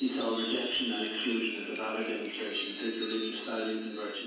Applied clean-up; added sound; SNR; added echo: none; Chime; -4 dB; reverberation time 0.6 s.